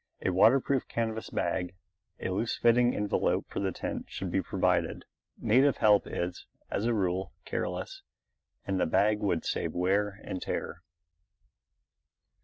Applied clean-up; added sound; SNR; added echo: none; none; none; none.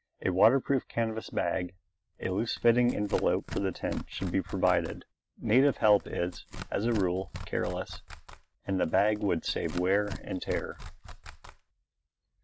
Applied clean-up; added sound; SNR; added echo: none; Tearing; 13 dB; none.